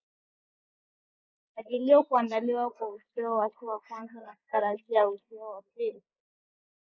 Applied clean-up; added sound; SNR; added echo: neural mask model Resemble Enhance denoiser.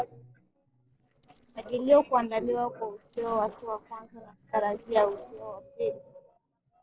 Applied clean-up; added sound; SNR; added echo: neural separator model SepFormer DNS4.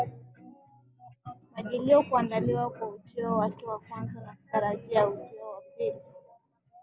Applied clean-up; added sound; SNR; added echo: none; none; none; none.